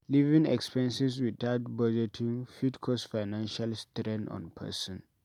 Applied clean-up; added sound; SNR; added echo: none; none; none; none.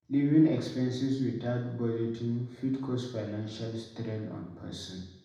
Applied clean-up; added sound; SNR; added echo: none; none; none; reverberation time 0.8 s.